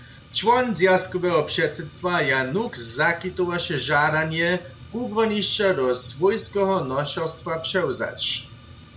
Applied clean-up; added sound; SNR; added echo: none; Fire; 19 dB; none.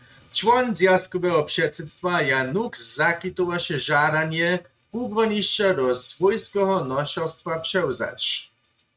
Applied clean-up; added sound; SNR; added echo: neural mask model RNNoise.